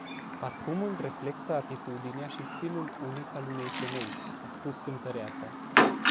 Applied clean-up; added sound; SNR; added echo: none; Chirp, tweet; -5 dB; none.